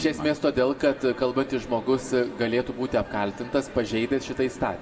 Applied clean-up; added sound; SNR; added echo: none; none; none; reverberation time 1.3 s.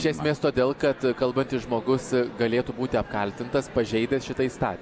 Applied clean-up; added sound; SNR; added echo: none; none; none; none.